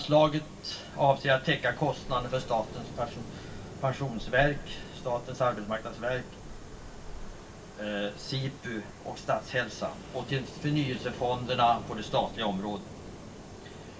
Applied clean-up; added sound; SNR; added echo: none; Ocean; 12 dB; reverberation time 0.2 s.